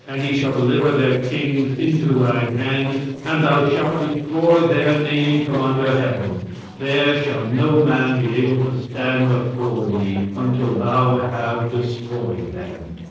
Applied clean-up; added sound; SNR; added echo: neural separator model SepFormer DNS4.